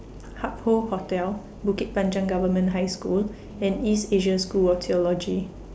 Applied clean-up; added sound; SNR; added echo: none; none; none; none.